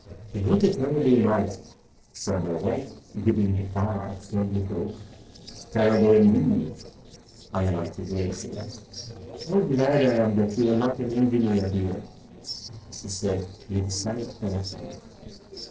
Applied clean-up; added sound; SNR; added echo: neural separator model SepFormer DNS4.